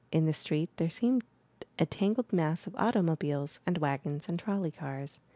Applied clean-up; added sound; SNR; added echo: none; none; none; none.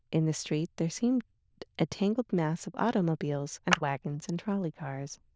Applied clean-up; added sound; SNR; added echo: neural diffusion model UNIVERSE++.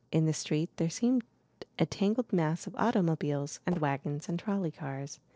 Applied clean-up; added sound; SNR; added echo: neural separator model SepFormer DNS4.